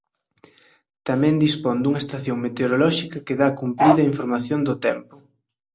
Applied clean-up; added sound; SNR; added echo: none; Bark; -1 dB; none.